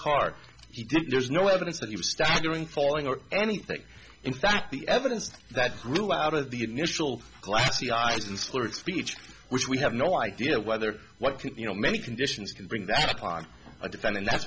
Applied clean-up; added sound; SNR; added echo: none; none; none; none.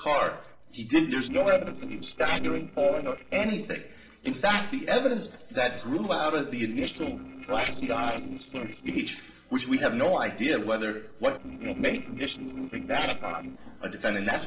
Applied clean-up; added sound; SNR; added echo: neural separator model SepFormer DNS4.